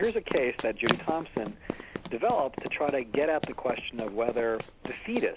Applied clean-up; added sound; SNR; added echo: none; Run; 7 dB; none.